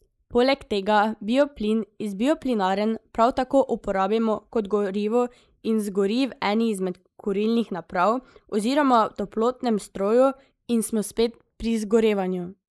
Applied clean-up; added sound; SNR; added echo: neural mask model Resemble Enhance denoiser.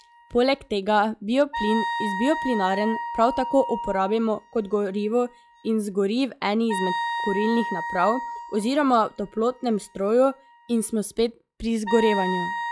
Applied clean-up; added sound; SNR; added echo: classical method log-MMSE.